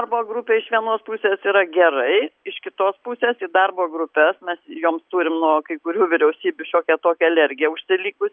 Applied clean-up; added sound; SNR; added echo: none; none; none; none.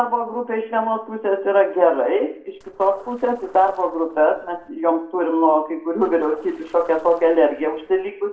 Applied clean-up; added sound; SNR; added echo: neural separator model SepFormer DNS4.